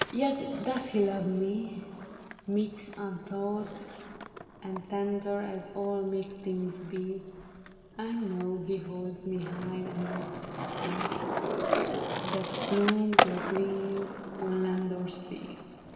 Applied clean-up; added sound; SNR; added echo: none; Skateboard; 3 dB; reverberation time 2.2 s.